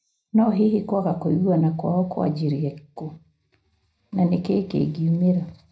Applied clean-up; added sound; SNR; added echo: none; none; none; reverberation time 0.4 s.